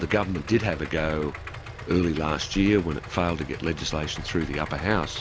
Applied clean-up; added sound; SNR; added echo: none; Idling; 12 dB; none.